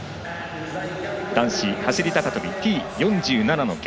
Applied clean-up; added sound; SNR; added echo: none; none; none; none.